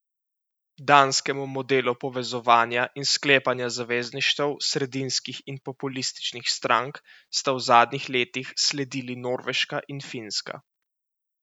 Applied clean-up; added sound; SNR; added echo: none; none; none; none.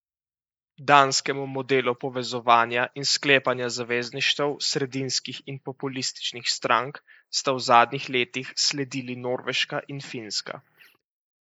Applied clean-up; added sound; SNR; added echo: neural mask model Resemble Enhance denoiser.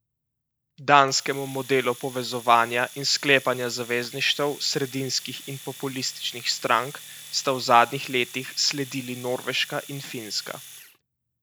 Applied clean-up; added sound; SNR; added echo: none; Domestic sounds, home sounds; 18 dB; none.